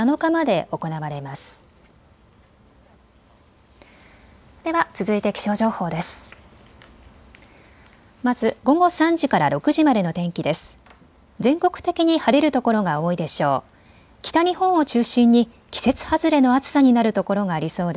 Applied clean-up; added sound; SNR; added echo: none; none; none; none.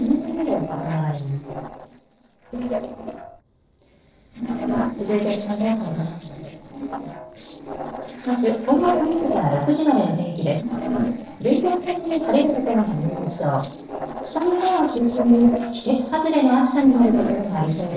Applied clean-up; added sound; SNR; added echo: neural separator model SepFormer DNS4.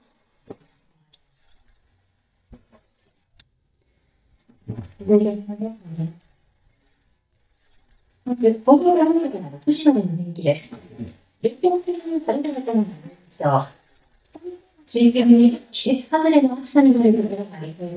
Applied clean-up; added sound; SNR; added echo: neural mask model DeepFilterNet 3.